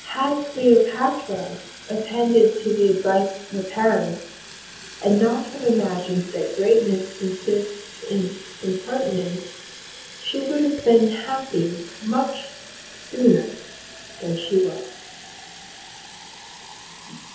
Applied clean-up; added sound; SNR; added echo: none; Fill (with liquid) / Water tap, faucet; 18 dB; reverberation time 0.8 s.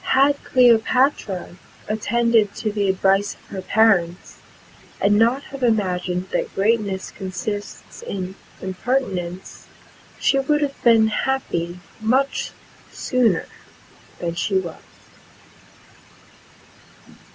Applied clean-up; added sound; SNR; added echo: none; none; none; none.